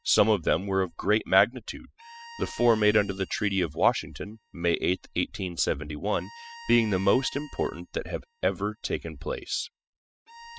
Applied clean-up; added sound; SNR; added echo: classical method spectral subtraction.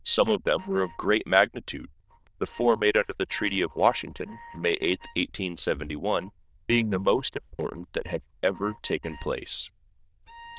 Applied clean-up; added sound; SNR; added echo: neural diffusion model UNIVERSE++.